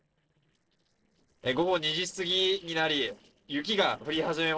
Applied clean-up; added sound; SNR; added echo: neural separator model SepFormer DNS4.